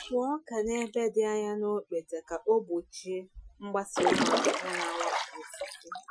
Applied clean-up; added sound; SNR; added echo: classical method Wiener filter.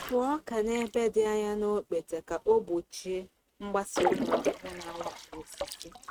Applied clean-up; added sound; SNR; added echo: neural mask model RNNoise.